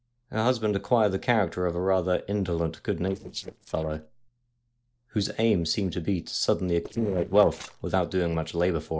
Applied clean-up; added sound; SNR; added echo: neural separator model SepFormer DNS4.